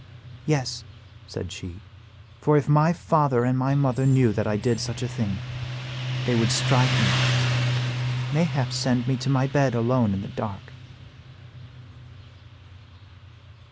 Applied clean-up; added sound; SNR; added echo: none; Motorcycle; 5 dB; none.